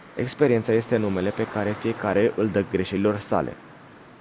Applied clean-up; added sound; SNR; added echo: none; Traffic noise, roadway noise; 17 dB; none.